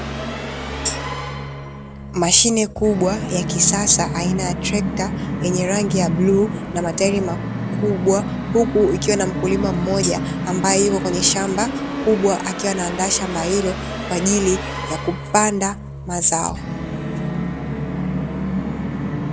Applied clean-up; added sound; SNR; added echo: none; Tambourine + Musical instrument; 4 dB; none.